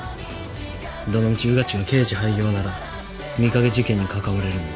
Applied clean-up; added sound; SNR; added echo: none; none; none; none.